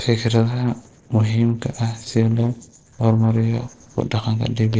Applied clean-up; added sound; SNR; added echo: neural separator model SepFormer DNS4.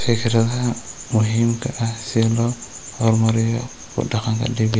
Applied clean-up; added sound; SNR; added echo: none; none; none; none.